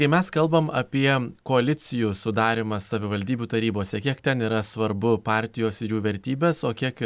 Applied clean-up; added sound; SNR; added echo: none; none; none; none.